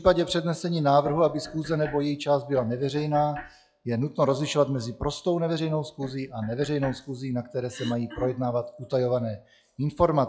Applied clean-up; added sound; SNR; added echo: classical method log-MMSE.